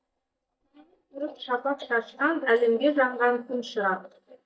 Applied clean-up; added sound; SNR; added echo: neural mask model DeepFilterNet 3.